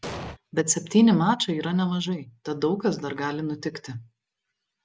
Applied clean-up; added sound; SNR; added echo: none; Explosion; 8 dB; none.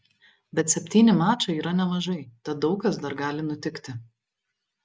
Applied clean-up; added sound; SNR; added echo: none; none; none; none.